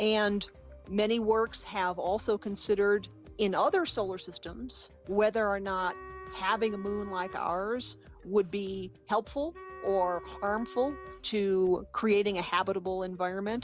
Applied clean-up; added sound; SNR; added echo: none; Wind instrument, woodwind instrument; 18 dB; none.